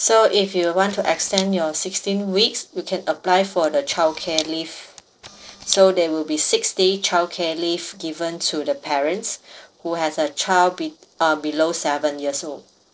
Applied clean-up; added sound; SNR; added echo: neural separator model SepFormer DNS4.